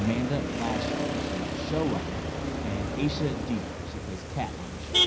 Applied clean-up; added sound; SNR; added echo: none; Motor vehicle (road); -2 dB; reverberation time 0.4 s.